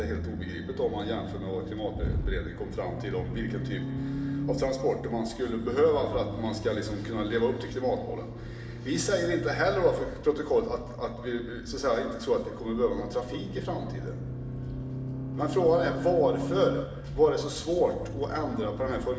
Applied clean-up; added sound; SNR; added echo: none; Accelerating, revving, vroom; 6 dB; reverberation time 1.1 s.